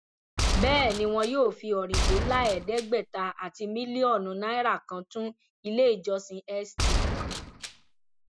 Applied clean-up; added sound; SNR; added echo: none; Gunshot, gunfire; 1 dB; none.